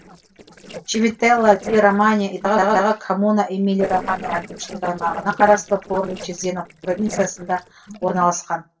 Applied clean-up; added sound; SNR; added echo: neural separator model SepFormer DNS4.